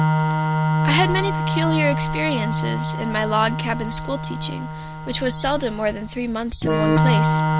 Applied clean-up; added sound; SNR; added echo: none; Organ; -2 dB; none.